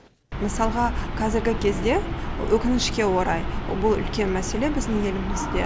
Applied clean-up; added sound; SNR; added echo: none; none; none; none.